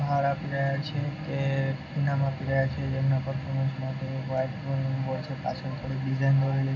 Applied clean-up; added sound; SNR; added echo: none; Bowed string instrument; 17 dB; reverberation time 0.4 s.